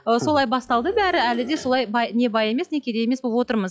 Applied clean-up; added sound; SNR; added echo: classical method log-MMSE.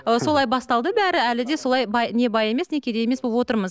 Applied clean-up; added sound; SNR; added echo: none; none; none; none.